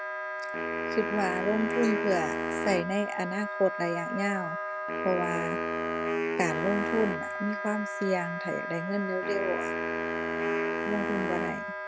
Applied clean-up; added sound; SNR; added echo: none; Wind instrument, woodwind instrument + Wind instrument, woodwind instrument; 0 dB; none.